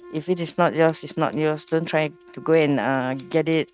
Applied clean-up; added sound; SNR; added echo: neural mask model RNNoise.